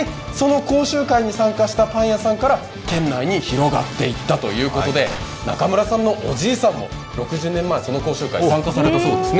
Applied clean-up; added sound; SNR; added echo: none; Gunshot, gunfire; 18 dB; none.